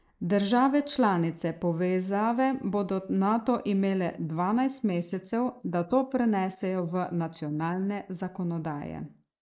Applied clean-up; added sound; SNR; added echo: neural mask model Resemble Enhance denoiser.